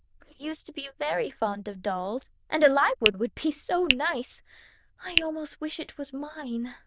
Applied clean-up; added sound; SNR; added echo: neural diffusion model UNIVERSE++.